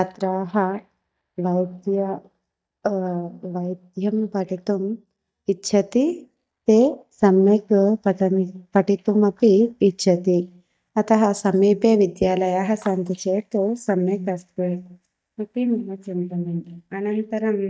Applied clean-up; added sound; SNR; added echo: neural mask model DeepFilterNet 3.